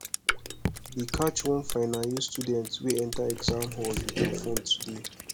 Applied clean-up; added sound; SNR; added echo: none; Raindrop / Drip + Drip; 3 dB; none.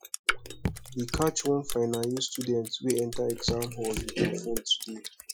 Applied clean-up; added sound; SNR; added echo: classical method Wiener filter.